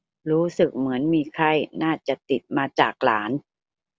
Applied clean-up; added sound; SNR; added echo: none; none; none; none.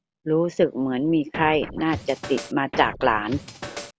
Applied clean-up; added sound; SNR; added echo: none; Scratching (performance technique); 11 dB; none.